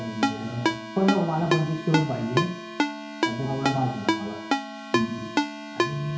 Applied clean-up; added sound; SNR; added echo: none; Ringtone; 0 dB; reverberation time 0.6 s.